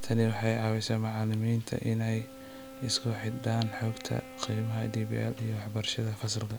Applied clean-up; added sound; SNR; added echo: none; Wind instrument, woodwind instrument; 18 dB; none.